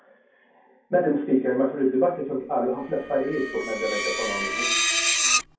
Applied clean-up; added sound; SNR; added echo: none; Screech; 1 dB; reverberation time 0.6 s.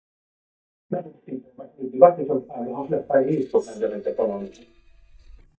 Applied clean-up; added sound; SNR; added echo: neural mask model DeepFilterNet 3.